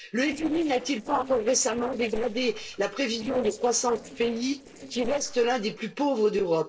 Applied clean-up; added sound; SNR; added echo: neural separator model SepFormer DNS4.